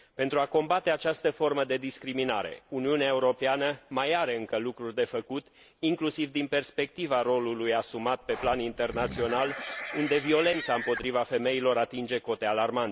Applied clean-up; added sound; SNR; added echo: none; Livestock, farm animals, working animals; 9 dB; none.